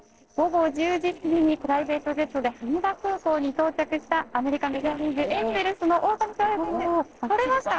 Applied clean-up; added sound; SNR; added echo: neural separator model SepFormer DNS4.